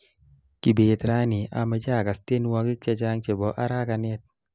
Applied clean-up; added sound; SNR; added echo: none; none; none; none.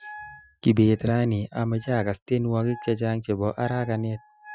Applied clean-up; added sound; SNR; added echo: classical method Wiener filter.